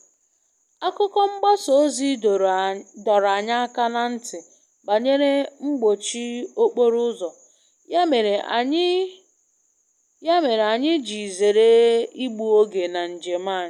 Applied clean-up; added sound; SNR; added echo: none; none; none; none.